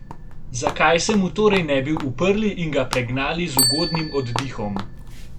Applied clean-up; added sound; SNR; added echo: none; Walk, footsteps + Bicycle bell; 6 dB; none.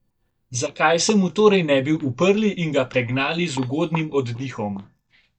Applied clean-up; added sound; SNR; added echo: neural mask model DeepFilterNet 3.